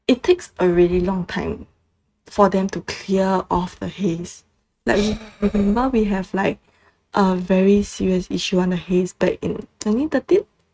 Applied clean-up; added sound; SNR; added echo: neural mask model RNNoise.